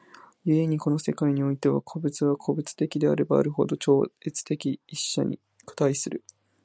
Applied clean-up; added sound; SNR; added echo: none; none; none; none.